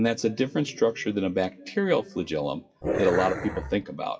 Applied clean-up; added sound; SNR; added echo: classical method WPE with log-MMSE.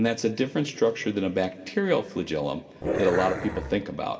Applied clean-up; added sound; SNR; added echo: none; Growling; 4 dB; reverberation time 1.4 s.